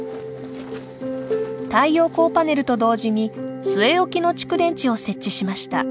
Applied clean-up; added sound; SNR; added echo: none; none; none; none.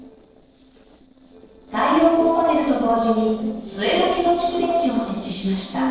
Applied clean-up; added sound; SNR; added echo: neural separator model SepFormer DNS4.